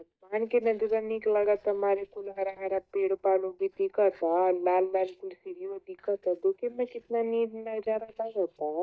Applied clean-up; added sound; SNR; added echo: neural mask model DeepFilterNet 3.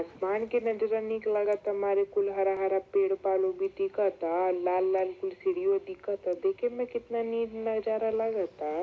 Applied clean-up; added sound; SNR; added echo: none; none; none; none.